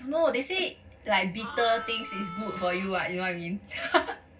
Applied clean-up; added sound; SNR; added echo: none; Harmonica; 10 dB; reverberation time 0.4 s.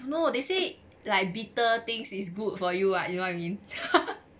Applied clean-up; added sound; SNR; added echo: none; none; none; none.